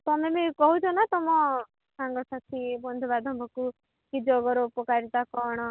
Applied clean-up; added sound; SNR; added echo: none; none; none; none.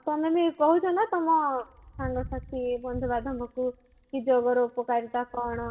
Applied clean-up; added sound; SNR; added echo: none; Bicycle; 17 dB; reverberation time 0.5 s.